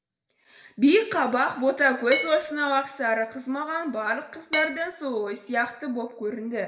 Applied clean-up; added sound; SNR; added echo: none; Glass; 4 dB; reverberation time 0.7 s.